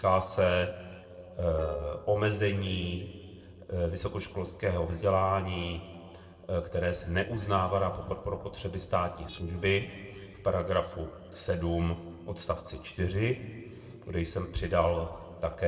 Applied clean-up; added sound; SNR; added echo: neural separator model SepFormer DNS4.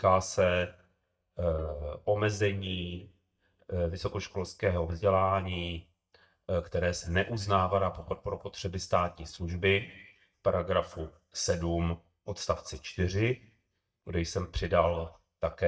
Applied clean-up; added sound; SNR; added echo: neural mask model DeepFilterNet 3.